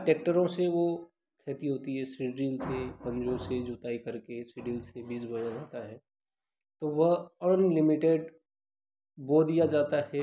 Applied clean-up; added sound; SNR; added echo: none; none; none; none.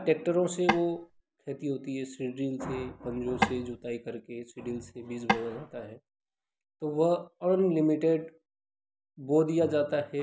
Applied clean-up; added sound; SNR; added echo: none; Tap / Wood; 1 dB; none.